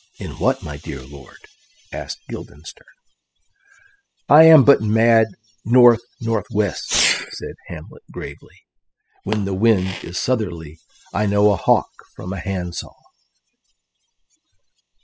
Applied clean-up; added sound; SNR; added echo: classical method spectral subtraction.